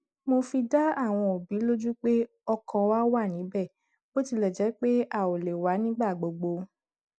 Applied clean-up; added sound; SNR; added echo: none; none; none; none.